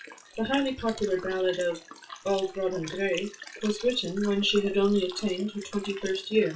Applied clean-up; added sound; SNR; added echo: classical method WPE with log-MMSE.